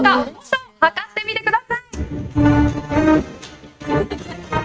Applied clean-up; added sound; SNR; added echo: neural mask model RNNoise.